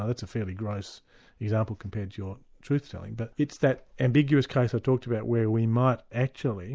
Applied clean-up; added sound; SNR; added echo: none; none; none; none.